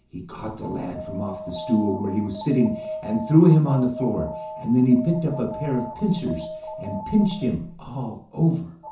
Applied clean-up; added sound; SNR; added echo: none; Alarm; 13 dB; reverberation time 0.6 s.